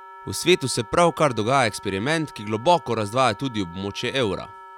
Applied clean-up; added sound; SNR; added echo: none; Wind instrument, woodwind instrument; 19 dB; none.